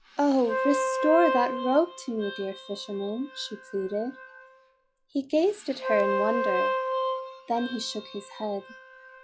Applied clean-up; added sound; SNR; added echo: classical method log-MMSE.